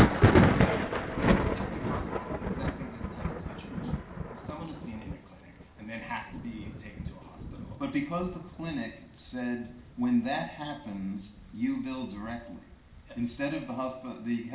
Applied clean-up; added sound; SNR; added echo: none; Thunder; -5 dB; reverberation time 0.6 s.